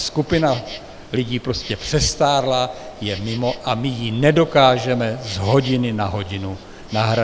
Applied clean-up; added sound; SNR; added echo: none; Insect + Stream; 17 dB; none.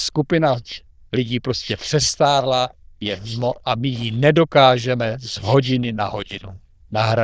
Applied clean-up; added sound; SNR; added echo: neural diffusion model UNIVERSE++.